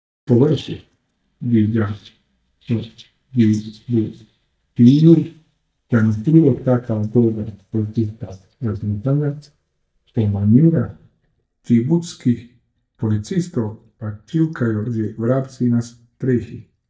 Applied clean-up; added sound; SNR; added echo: neural mask model DeepFilterNet 3.